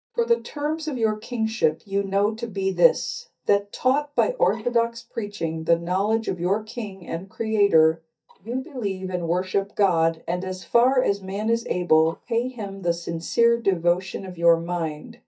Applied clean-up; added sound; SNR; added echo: neural mask model DeepFilterNet 3.